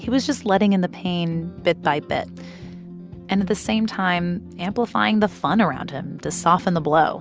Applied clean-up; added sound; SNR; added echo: none; none; none; none.